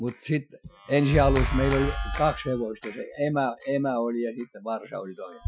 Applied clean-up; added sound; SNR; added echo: classical method Wiener filter.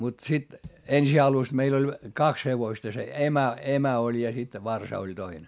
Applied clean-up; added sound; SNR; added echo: none; none; none; none.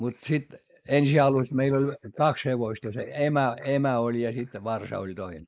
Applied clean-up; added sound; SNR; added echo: neural mask model Resemble Enhance denoiser.